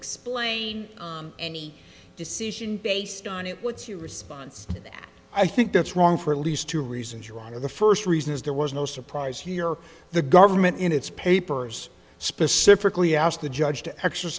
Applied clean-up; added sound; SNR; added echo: none; none; none; none.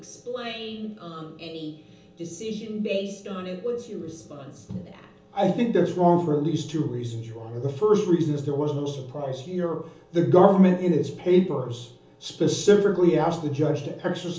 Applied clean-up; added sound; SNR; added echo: none; none; none; reverberation time 1.2 s.